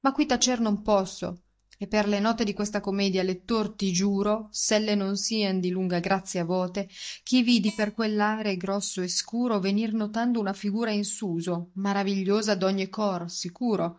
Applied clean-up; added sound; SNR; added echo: neural mask model DeepFilterNet 3.